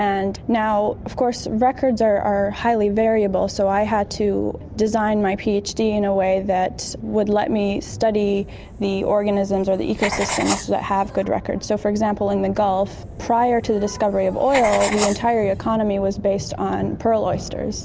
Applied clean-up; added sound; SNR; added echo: none; Writing; 11 dB; none.